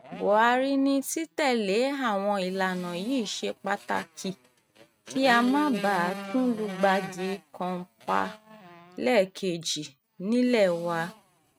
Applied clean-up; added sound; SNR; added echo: neural mask model RNNoise.